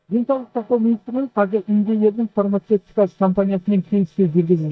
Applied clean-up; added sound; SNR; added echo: neural mask model DeepFilterNet 3.